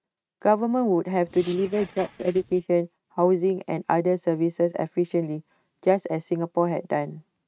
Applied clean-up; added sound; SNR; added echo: neural mask model RNNoise.